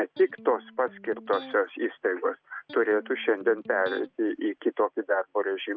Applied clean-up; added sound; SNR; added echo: none; Electric guitar; 19 dB; none.